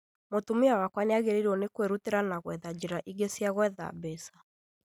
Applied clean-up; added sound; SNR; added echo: none; none; none; none.